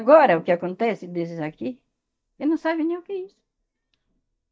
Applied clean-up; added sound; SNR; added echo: neural mask model DeepFilterNet 3.